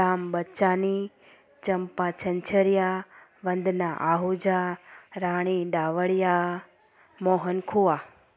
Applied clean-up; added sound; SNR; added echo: none; none; none; none.